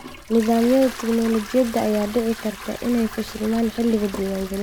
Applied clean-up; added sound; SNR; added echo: none; Toilet flush; 15 dB; none.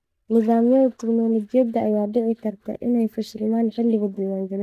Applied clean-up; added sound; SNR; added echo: neural mask model DeepFilterNet 3.